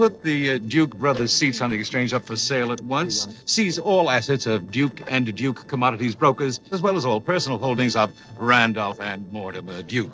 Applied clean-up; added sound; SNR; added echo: neural separator model SepFormer DNS4.